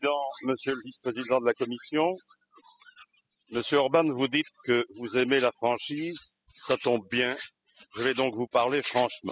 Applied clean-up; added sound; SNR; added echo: classical method spectral subtraction.